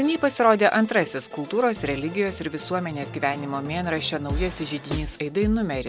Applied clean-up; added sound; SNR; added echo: none; none; none; none.